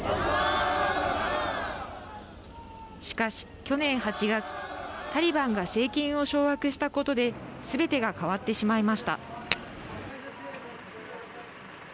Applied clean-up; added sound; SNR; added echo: none; Tap / Glass; 7 dB; none.